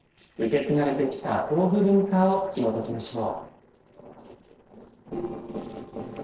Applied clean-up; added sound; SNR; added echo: neural separator model SepFormer DNS4.